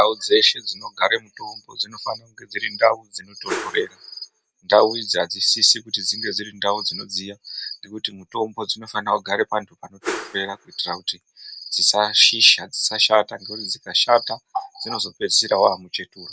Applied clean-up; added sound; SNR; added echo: none; Whoosh, swoosh, swish; 10 dB; none.